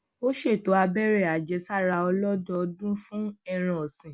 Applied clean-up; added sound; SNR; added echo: none; none; none; none.